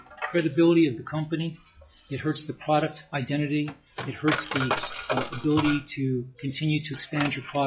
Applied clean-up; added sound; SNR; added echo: classical method log-MMSE.